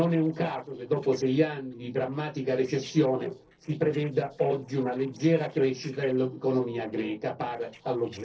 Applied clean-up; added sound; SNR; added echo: neural separator model SepFormer DNS4.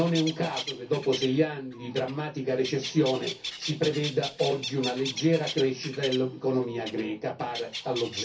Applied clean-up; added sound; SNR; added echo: none; Bird; 10 dB; reverberation time 0.3 s.